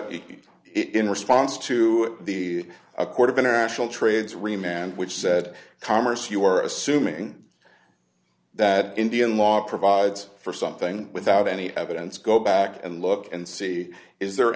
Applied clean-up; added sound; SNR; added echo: none; none; none; none.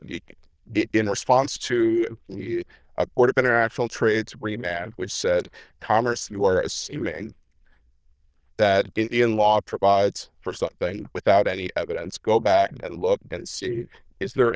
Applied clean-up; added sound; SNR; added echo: neural diffusion model UNIVERSE++.